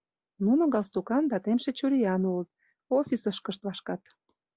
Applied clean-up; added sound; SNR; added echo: none; none; none; none.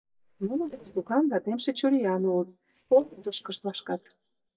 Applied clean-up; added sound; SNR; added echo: neural mask model DeepFilterNet 3.